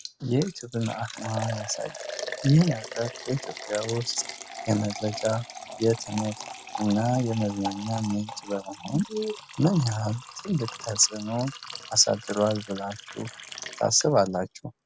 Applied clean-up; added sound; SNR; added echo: none; Liquid; 12 dB; none.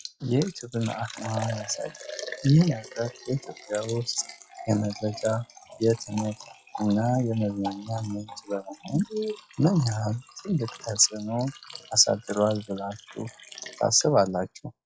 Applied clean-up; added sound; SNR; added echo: classical method log-MMSE.